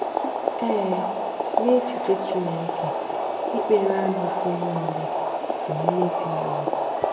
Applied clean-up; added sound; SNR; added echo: none; Boiling; -2 dB; reverberation time 0.8 s.